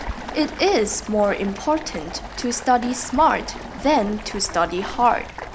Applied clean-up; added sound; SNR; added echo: none; Stream; 12 dB; none.